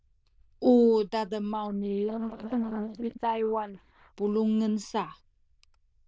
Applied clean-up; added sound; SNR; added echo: neural diffusion model UNIVERSE++.